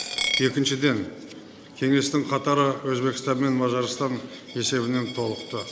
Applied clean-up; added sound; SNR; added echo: none; Coin (dropping); 11 dB; none.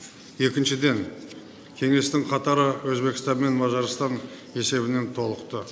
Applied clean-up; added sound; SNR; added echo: none; none; none; none.